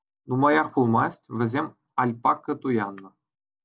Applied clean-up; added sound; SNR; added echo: none; none; none; none.